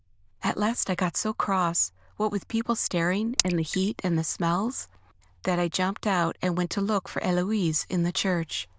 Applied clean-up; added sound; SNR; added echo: neural diffusion model UNIVERSE++.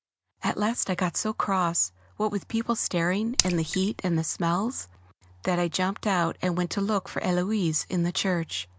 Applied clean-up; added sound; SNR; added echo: none; Raindrop / Splash, splatter; 4 dB; none.